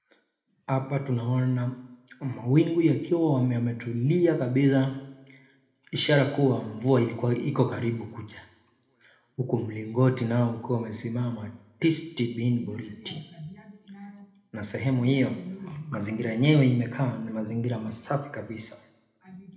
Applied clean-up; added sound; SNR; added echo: none; none; none; reverberation time 0.7 s.